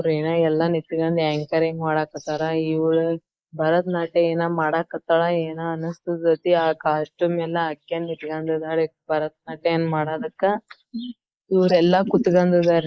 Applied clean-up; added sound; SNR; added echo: neural mask model Resemble Enhance denoiser.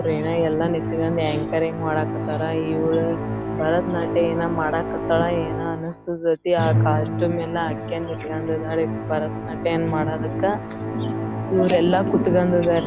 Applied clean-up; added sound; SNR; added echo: none; Musical instrument; 3 dB; none.